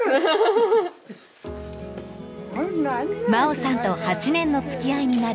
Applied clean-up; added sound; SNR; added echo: none; none; none; none.